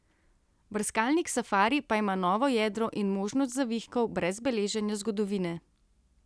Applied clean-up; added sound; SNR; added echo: none; none; none; none.